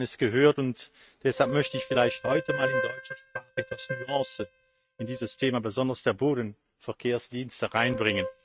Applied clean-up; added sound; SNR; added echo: neural mask model RNNoise.